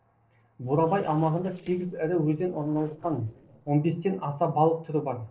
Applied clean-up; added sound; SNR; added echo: neural separator model SepFormer DNS4.